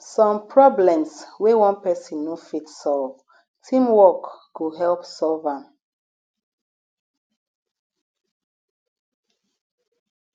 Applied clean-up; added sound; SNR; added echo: none; none; none; none.